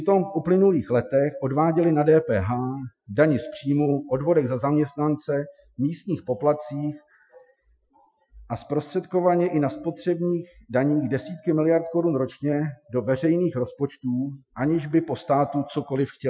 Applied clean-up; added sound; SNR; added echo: classical method Wiener filter.